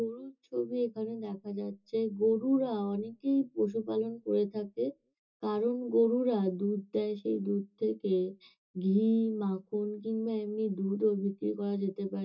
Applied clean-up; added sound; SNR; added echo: none; none; none; reverberation time 0.2 s.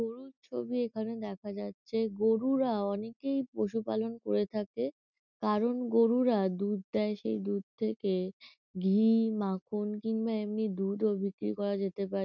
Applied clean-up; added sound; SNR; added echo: none; none; none; none.